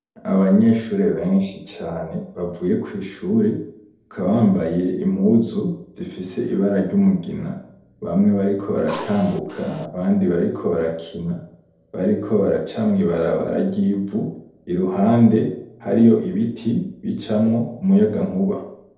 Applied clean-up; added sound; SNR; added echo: none; Drill; 16 dB; reverberation time 2.1 s.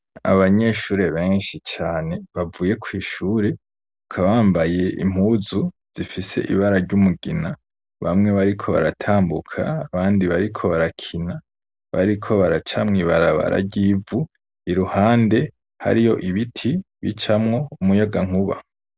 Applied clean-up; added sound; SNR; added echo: none; none; none; none.